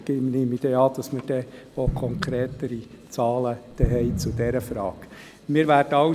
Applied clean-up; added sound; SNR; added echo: none; Explosion; 6 dB; none.